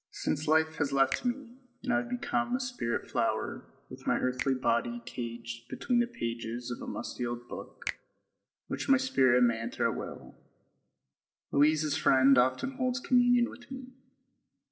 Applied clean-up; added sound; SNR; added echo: neural separator model SepFormer DNS4.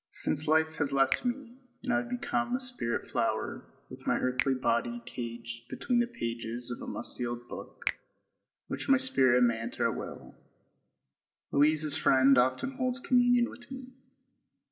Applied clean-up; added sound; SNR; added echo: none; Finger snapping; 14 dB; reverberation time 0.6 s.